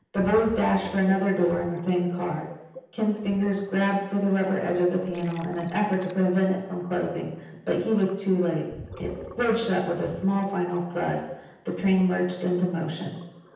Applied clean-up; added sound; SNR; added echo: none; Gurgling; 19 dB; reverberation time 0.9 s.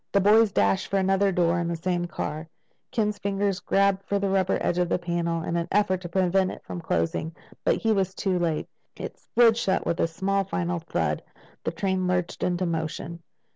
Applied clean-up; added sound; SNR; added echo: none; none; none; none.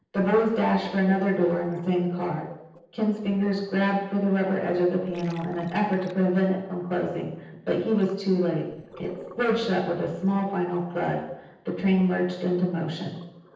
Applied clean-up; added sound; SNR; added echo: neural separator model SepFormer DNS4.